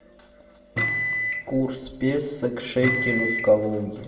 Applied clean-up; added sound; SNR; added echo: none; Microwave oven; 2 dB; reverberation time 1.0 s.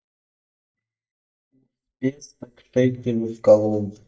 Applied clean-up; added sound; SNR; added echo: neural mask model DeepFilterNet 3.